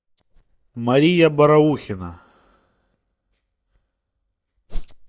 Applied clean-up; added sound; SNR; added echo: neural mask model DeepFilterNet 3.